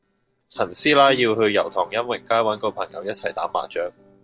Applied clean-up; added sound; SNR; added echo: neural separator model SepFormer DNS4.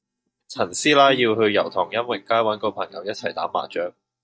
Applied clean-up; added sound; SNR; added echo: neural mask model DeepFilterNet 3.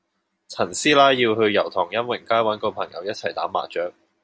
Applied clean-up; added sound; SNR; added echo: none; none; none; none.